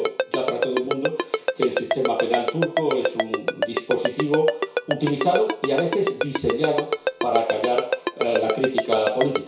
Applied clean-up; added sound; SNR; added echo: none; Ringtone; 1 dB; reverberation time 0.6 s.